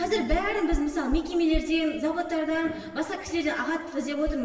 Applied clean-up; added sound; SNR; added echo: none; Knock; 9 dB; reverberation time 1.3 s.